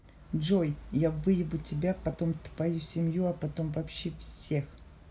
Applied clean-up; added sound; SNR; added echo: none; none; none; none.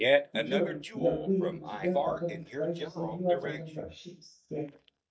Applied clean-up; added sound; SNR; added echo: neural mask model DeepFilterNet 3.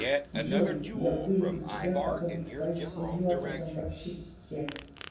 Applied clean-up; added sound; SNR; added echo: none; Fart; 5 dB; reverberation time 0.7 s.